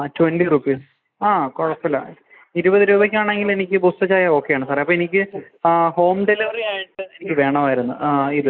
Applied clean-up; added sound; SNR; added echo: neural mask model Resemble Enhance denoiser.